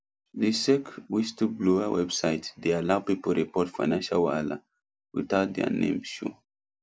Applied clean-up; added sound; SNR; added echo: none; none; none; none.